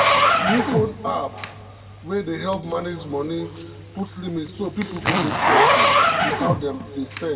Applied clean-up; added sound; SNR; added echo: none; Zipper (clothing); -5 dB; reverberation time 1.8 s.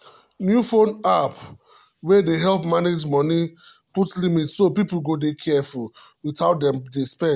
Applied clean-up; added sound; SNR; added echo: none; none; none; none.